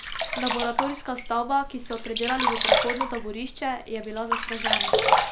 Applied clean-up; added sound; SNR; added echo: none; Sink (filling or washing); -3 dB; none.